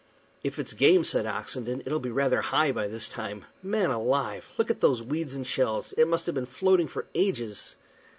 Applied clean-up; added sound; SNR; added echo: none; none; none; none.